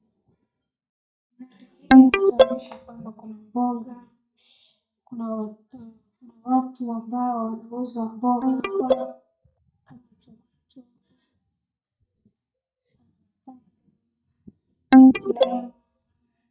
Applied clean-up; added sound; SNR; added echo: neural mask model DeepFilterNet 3.